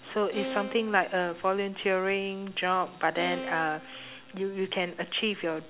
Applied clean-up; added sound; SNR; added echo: none; Bowed string instrument; 11 dB; none.